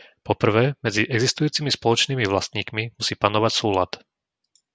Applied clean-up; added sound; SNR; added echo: none; none; none; none.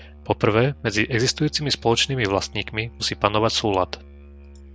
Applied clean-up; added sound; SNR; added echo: none; Musical instrument; 20 dB; none.